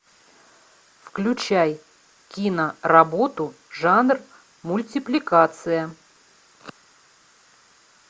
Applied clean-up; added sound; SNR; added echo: none; none; none; none.